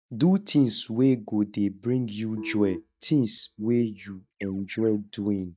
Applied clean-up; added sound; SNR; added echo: neural mask model DeepFilterNet 3.